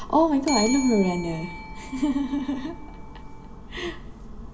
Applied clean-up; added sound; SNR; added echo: none; Bell; 12 dB; reverberation time 1.0 s.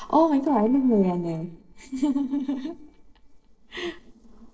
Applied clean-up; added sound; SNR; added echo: neural separator model SepFormer DNS4.